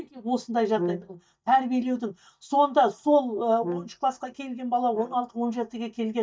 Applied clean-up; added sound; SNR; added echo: neural mask model DeepFilterNet 3.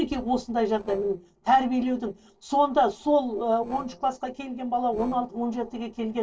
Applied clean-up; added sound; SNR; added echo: neural separator model SepFormer DNS4.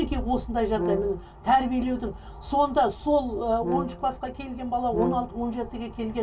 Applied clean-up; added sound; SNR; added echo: none; Brass instrument; 7 dB; reverberation time 0.1 s.